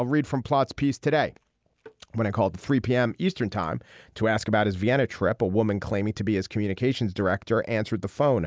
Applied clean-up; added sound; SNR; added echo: none; none; none; none.